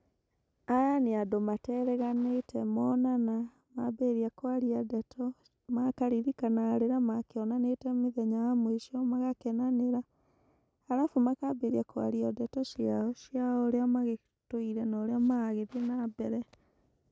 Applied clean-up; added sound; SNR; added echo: none; none; none; none.